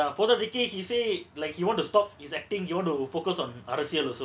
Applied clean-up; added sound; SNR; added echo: none; none; none; none.